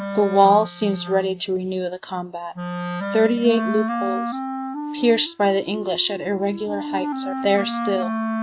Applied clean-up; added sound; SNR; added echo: neural mask model RNNoise.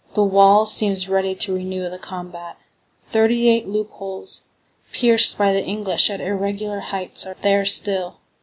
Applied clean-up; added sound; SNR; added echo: none; none; none; none.